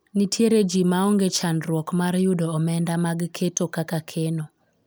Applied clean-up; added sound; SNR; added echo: none; none; none; none.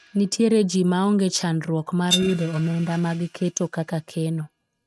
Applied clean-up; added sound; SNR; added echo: neural mask model RNNoise.